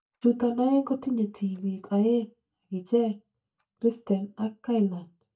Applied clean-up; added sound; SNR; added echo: neural mask model DeepFilterNet 3.